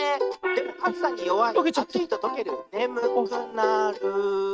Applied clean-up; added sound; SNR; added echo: neural mask model RNNoise.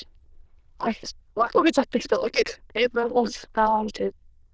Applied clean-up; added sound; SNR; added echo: neural diffusion model UNIVERSE++.